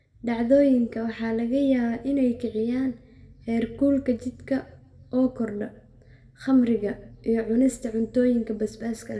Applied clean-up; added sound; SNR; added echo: none; none; none; reverberation time 0.6 s.